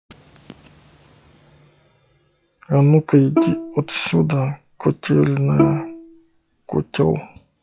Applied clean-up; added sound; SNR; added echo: classical method log-MMSE.